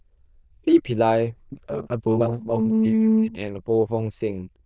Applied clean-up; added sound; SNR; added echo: neural diffusion model UNIVERSE++.